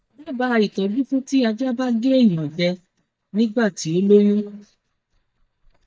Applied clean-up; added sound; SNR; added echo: neural mask model DeepFilterNet 3.